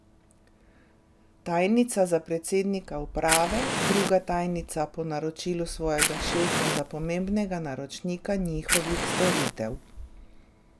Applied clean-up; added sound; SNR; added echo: none; Fire; 1 dB; none.